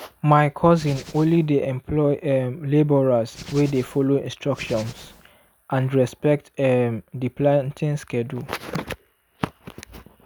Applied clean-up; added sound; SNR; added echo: none; Hands; 18 dB; none.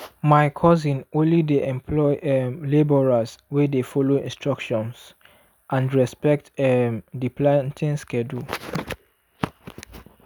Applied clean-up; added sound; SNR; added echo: none; none; none; none.